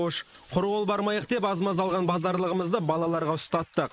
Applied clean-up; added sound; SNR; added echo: neural mask model Resemble Enhance denoiser.